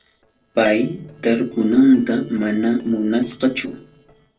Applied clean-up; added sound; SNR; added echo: neural separator model SepFormer DNS4.